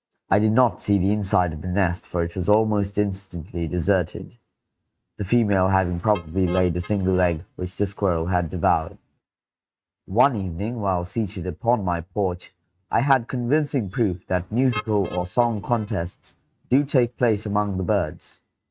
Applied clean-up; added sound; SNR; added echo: neural mask model RNNoise.